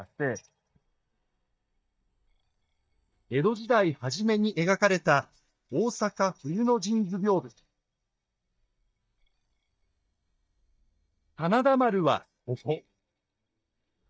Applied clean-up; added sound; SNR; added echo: neural mask model DeepFilterNet 3.